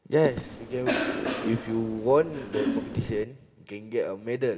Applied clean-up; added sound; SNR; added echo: none; Cough; 4 dB; reverberation time 1.0 s.